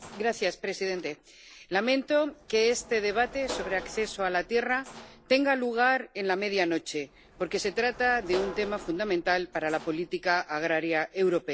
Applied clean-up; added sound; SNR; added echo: none; Sliding door / Slam; 18 dB; none.